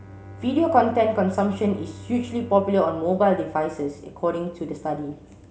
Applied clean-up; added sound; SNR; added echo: none; Bowed string instrument; 18 dB; none.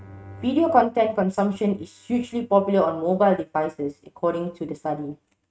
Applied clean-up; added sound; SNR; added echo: neural mask model RNNoise.